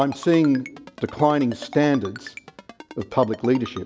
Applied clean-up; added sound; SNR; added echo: none; Ringtone; 18 dB; none.